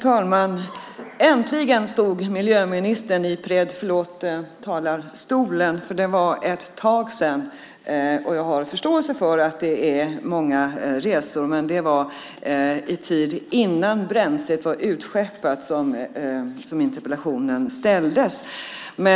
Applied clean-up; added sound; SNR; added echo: none; none; none; none.